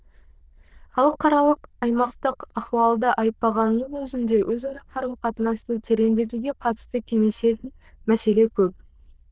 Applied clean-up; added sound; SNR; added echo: neural diffusion model UNIVERSE++.